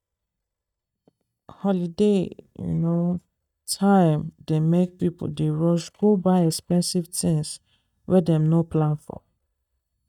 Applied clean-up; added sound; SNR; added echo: neural mask model DeepFilterNet 3.